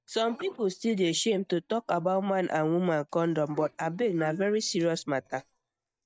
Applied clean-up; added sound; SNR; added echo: neural mask model DeepFilterNet 3.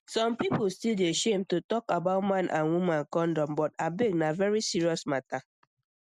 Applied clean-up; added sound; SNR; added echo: none; none; none; none.